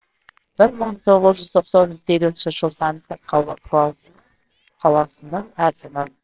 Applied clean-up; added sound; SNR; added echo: neural separator model SepFormer WHAMR!.